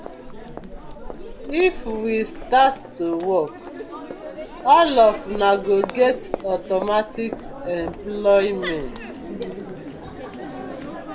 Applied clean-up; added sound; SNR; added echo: none; Crowd; 11 dB; none.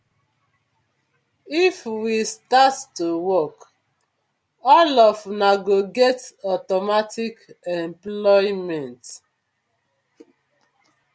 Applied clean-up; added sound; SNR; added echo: none; none; none; none.